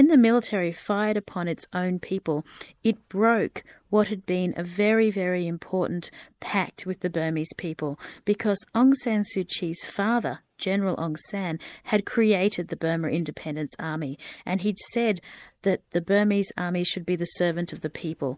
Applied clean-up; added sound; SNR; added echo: neural mask model Resemble Enhance denoiser.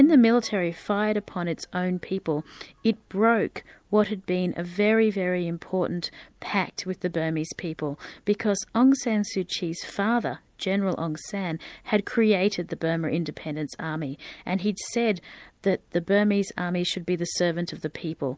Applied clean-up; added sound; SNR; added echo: none; none; none; none.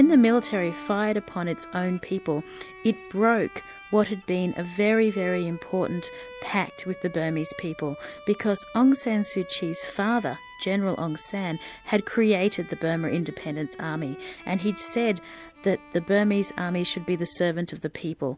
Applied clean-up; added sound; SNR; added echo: none; Bowed string instrument; 18 dB; none.